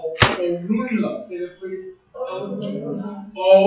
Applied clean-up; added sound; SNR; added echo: classical method WPE with log-MMSE.